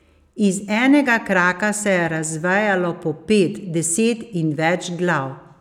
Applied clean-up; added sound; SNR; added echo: none; none; none; none.